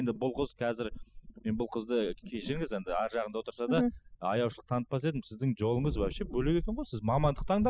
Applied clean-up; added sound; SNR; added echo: classical method spectral subtraction.